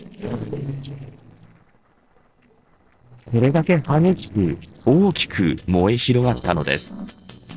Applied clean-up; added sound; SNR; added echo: neural separator model SepFormer DNS4.